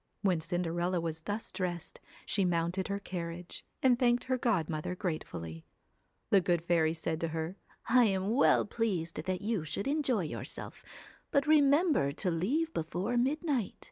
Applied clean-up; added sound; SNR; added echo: none; none; none; none.